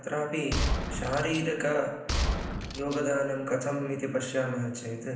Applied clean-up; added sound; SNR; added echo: none; Gunshot, gunfire; 1 dB; reverberation time 0.8 s.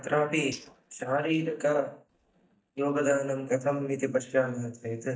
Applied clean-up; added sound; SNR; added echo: neural mask model DeepFilterNet 3.